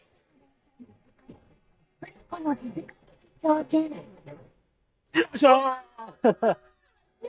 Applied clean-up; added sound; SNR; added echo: neural mask model DeepFilterNet 3.